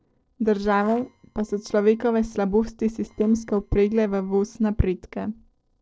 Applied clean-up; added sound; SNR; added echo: neural separator model SepFormer DNS4.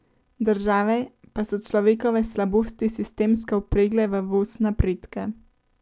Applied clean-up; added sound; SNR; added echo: none; none; none; none.